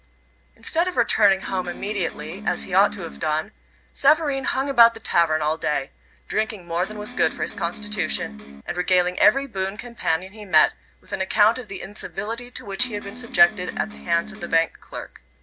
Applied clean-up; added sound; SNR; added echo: none; Electric guitar; 13 dB; none.